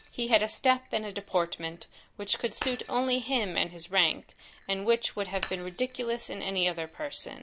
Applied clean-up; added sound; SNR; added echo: none; Shatter; 16 dB; none.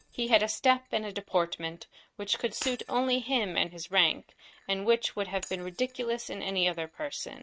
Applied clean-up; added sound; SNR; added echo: neural mask model RNNoise.